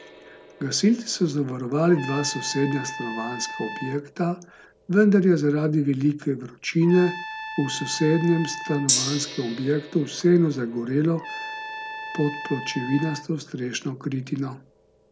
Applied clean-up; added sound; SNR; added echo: none; Gong + Trumpet; 11 dB; none.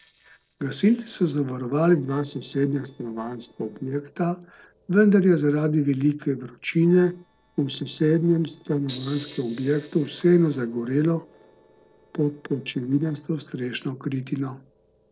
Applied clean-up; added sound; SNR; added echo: neural separator model SepFormer DNS4.